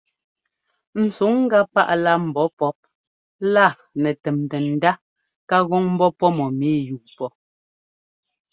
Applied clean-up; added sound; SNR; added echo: none; none; none; none.